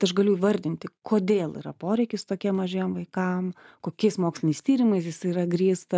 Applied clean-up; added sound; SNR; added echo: none; none; none; none.